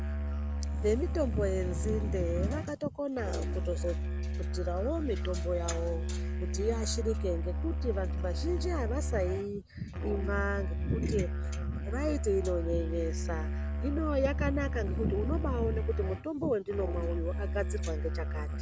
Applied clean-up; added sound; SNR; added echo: none; Musical instrument; -1 dB; none.